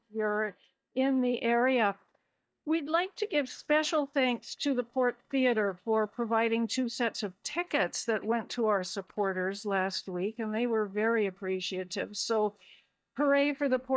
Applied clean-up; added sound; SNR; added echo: neural mask model DeepFilterNet 3.